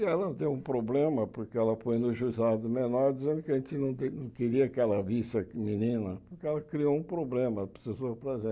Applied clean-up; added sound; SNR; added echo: none; none; none; none.